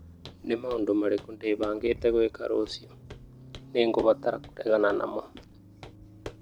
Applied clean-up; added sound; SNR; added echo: none; Accelerating, revving, vroom + Walk, footsteps; 18 dB; none.